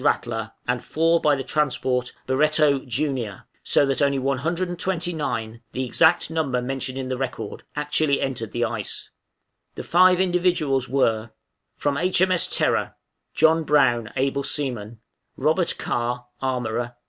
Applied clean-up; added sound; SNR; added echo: none; none; none; none.